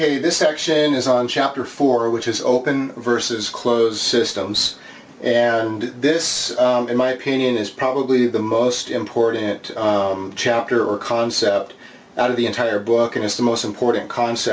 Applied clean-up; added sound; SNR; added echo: none; none; none; none.